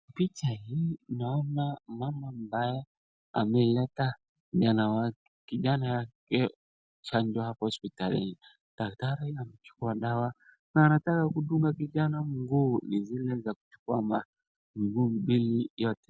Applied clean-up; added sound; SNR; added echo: none; none; none; none.